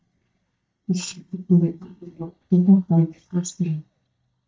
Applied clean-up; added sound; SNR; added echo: neural mask model DeepFilterNet 3.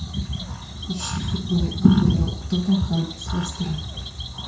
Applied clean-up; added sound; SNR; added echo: none; Cricket / Frog; 14 dB; reverberation time 0.5 s.